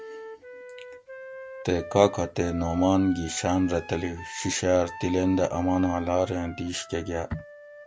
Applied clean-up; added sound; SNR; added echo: none; Wind instrument, woodwind instrument; 16 dB; none.